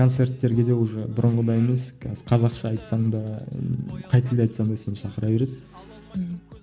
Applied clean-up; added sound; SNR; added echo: none; none; none; none.